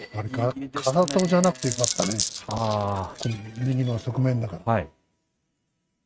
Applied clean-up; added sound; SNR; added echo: neural mask model RNNoise.